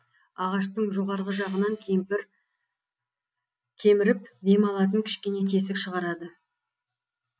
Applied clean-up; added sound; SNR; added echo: none; Gong; 19 dB; none.